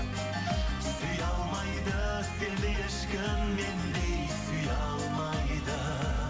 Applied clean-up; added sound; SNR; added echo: none; none; none; reverberation time 1.8 s.